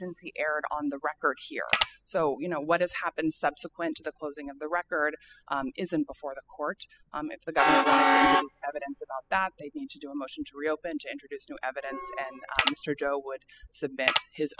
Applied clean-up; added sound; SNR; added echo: classical method spectral subtraction.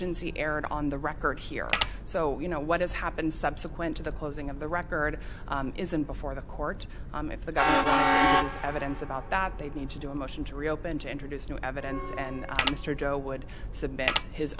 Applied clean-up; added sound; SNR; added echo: none; Train + Mechanisms; -1 dB; none.